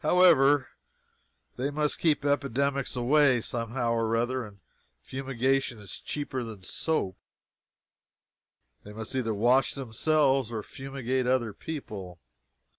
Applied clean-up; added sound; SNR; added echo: none; none; none; none.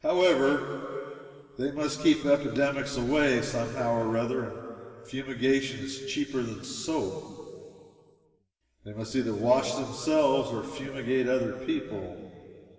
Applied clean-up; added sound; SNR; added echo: none; none; none; reverberation time 2.5 s.